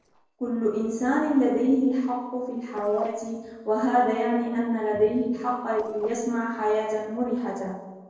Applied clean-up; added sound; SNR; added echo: neural separator model SepFormer DNS4.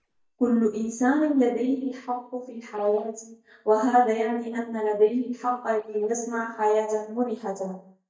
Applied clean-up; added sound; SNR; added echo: neural mask model DeepFilterNet 3.